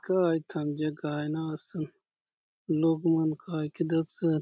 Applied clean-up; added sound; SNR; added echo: none; none; none; none.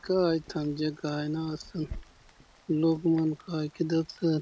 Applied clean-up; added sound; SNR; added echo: none; Rain; 20 dB; none.